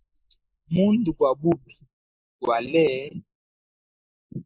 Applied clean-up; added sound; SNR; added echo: neural mask model Resemble Enhance denoiser.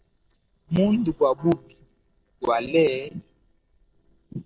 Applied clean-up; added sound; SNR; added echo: neural separator model SepFormer DNS4.